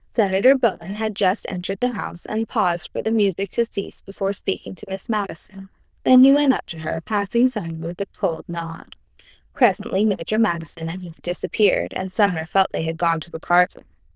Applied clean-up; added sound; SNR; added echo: neural diffusion model UNIVERSE++.